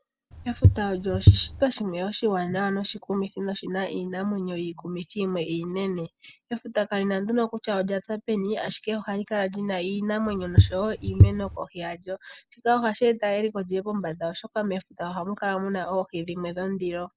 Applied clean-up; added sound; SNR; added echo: none; Walk, footsteps / Bird vocalization, bird call, bird song; -5 dB; none.